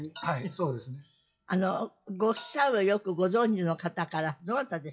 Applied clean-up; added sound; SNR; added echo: classical method WPE with log-MMSE.